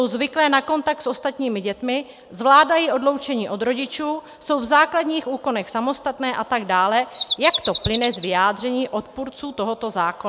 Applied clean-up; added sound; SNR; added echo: none; Bird vocalization, bird call, bird song; -2 dB; none.